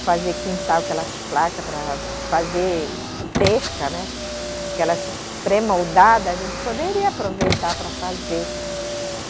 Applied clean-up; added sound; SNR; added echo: none; Car; 5 dB; none.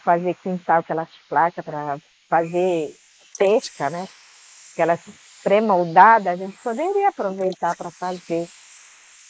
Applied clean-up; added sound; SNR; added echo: neural mask model Resemble Enhance denoiser.